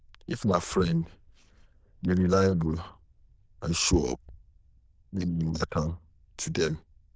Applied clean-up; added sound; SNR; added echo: neural diffusion model UNIVERSE++.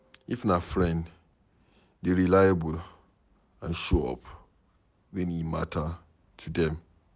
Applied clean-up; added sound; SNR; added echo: none; none; none; none.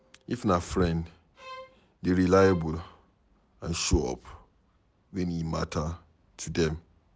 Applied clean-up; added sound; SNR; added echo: none; Bowed string instrument; 19 dB; none.